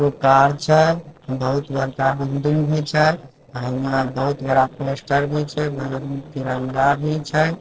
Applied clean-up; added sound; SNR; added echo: neural separator model SepFormer DNS4.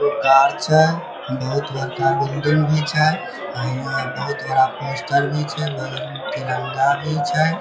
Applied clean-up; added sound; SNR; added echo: classical method WPE with log-MMSE.